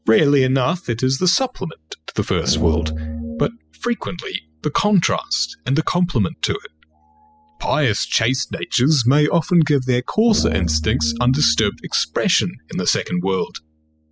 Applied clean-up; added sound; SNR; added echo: classical method spectral subtraction.